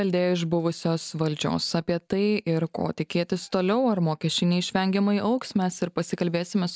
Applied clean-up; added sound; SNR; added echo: none; none; none; none.